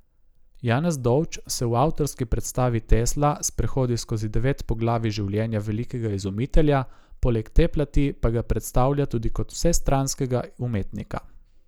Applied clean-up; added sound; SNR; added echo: none; none; none; none.